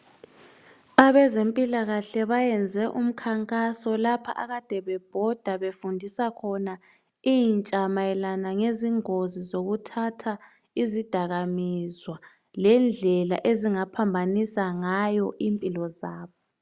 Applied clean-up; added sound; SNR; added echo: none; none; none; none.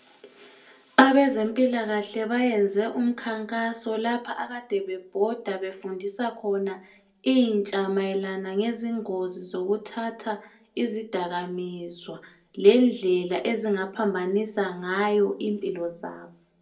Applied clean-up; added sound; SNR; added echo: none; none; none; reverberation time 0.2 s.